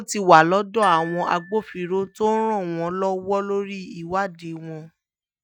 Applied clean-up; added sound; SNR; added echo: neural mask model RNNoise.